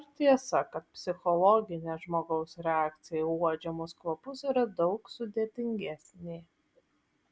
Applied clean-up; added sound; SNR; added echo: none; none; none; none.